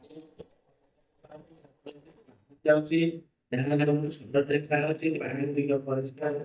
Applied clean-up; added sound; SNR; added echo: neural mask model DeepFilterNet 3.